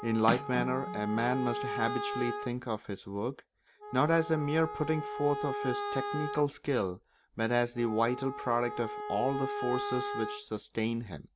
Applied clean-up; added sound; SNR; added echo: none; Cutlery, silverware + Wind instrument, woodwind instrument; 7 dB; none.